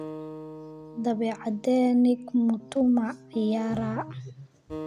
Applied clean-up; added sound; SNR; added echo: none; Acoustic guitar + Piano; 16 dB; none.